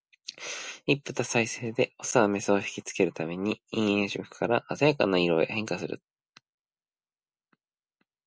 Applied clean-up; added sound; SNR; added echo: none; none; none; none.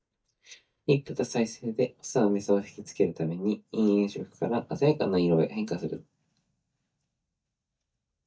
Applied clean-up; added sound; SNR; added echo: neural mask model DeepFilterNet 3.